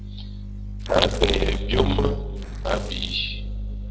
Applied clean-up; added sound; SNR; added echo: neural separator model SepFormer DNS4.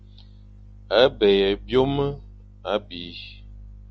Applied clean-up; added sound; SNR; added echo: none; none; none; none.